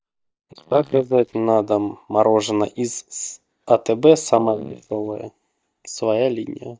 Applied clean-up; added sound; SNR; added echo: neural mask model DeepFilterNet 3.